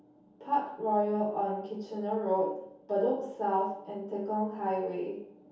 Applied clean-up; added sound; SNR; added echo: none; none; none; reverberation time 0.6 s.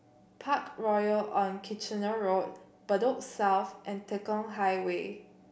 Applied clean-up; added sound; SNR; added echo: none; none; none; none.